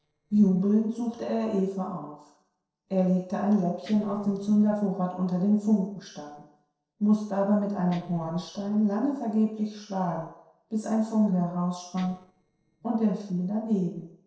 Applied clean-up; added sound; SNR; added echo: neural separator model SepFormer DNS4.